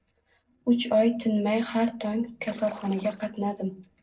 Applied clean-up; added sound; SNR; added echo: neural separator model SepFormer DNS4.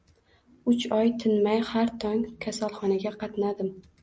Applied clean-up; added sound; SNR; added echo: none; none; none; none.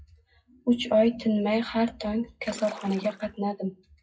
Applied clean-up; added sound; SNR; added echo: classical method WPE with log-MMSE.